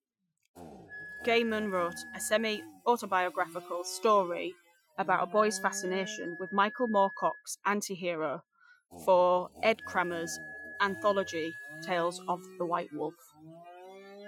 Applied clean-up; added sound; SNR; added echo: classical method Wiener filter.